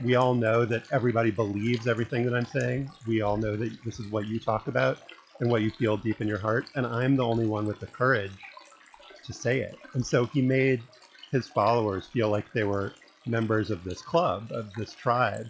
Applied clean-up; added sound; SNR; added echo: classical method log-MMSE.